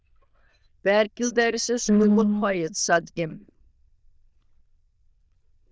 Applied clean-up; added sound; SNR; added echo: neural diffusion model UNIVERSE++.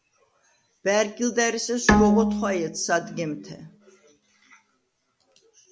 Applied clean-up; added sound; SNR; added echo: none; Bowed string instrument; -3 dB; none.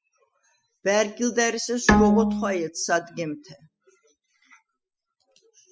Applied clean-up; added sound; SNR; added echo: classical method spectral subtraction.